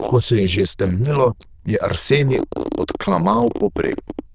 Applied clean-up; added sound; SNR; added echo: neural diffusion model UNIVERSE++.